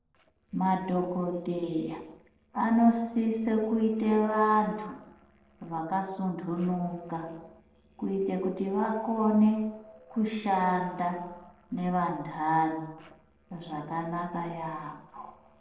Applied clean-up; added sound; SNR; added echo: neural separator model SepFormer DNS4.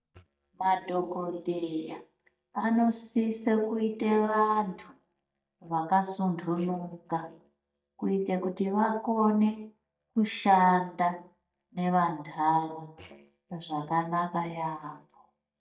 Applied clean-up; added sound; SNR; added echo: neural mask model DeepFilterNet 3.